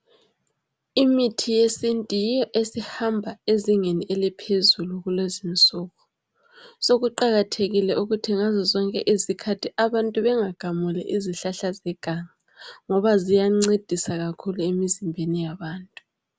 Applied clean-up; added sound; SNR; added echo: none; none; none; none.